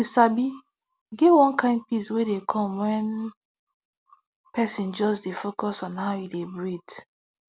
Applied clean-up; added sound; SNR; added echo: none; none; none; none.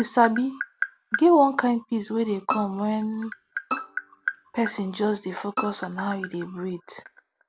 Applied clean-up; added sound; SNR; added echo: none; Bowed string instrument + Tap; 10 dB; none.